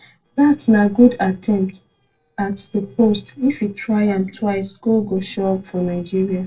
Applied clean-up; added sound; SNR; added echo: neural separator model SepFormer DNS4.